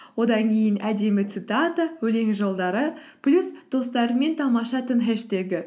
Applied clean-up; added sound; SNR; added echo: none; none; none; none.